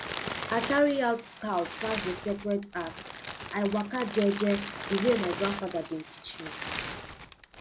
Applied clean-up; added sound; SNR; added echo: none; Crumpling, crinkling; 8 dB; none.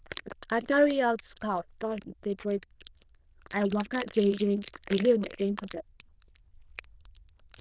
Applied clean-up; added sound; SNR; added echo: neural diffusion model UNIVERSE++.